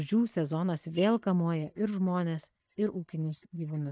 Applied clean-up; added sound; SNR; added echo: neural mask model DeepFilterNet 3.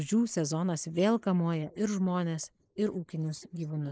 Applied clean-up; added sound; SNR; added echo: neural mask model Resemble Enhance denoiser.